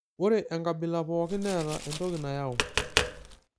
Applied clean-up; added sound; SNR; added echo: none; Tap; 3 dB; none.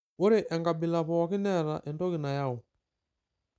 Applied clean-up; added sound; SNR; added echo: none; none; none; none.